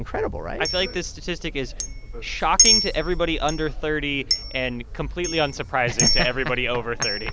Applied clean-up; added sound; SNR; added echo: none; Chink, clink; 0 dB; none.